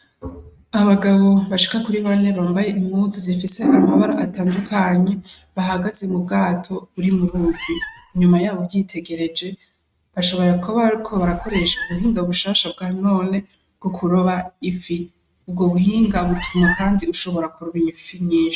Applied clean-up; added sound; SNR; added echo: neural mask model RNNoise.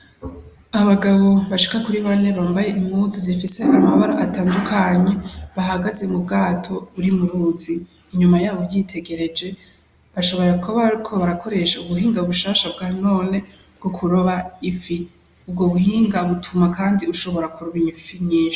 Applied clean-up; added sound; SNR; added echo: none; none; none; none.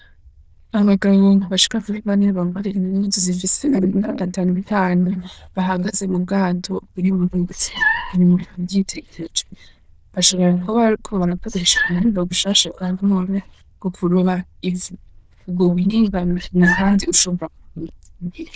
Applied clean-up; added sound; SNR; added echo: neural diffusion model UNIVERSE++.